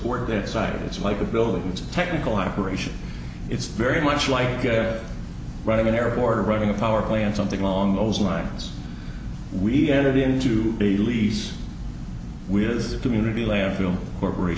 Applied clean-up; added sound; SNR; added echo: none; none; none; none.